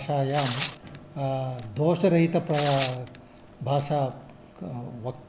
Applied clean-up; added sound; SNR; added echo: none; Tearing; 8 dB; none.